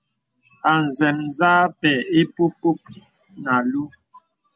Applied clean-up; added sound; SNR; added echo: none; none; none; none.